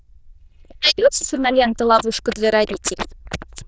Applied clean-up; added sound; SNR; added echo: neural diffusion model UNIVERSE++.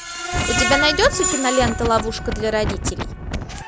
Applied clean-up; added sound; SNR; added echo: none; Screech + Wind; 2 dB; none.